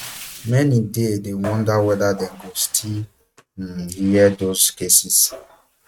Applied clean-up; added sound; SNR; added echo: neural mask model RNNoise.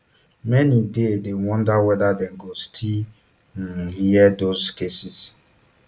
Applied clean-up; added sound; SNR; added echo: none; none; none; none.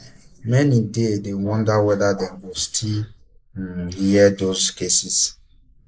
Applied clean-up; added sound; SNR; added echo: neural mask model Resemble Enhance denoiser.